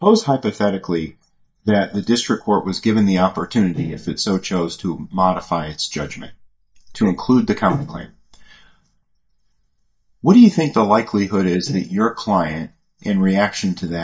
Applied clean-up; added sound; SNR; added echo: neural mask model DeepFilterNet 3.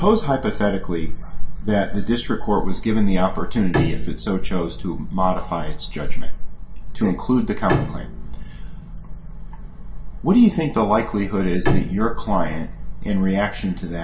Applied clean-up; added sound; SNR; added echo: none; Bowed string instrument; 13 dB; reverberation time 0.2 s.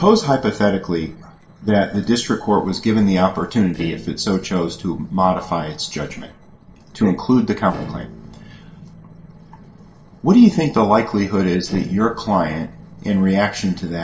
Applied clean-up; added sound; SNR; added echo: neural separator model SepFormer DNS4.